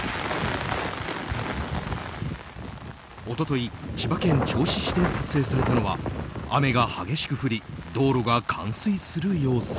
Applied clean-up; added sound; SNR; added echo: none; none; none; none.